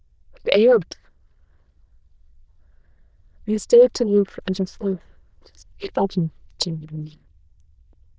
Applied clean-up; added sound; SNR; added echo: neural diffusion model UNIVERSE++.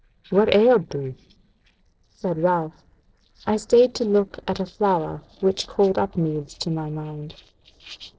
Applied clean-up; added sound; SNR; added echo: neural separator model SepFormer DNS4.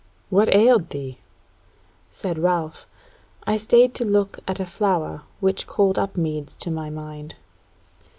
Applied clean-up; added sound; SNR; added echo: none; none; none; none.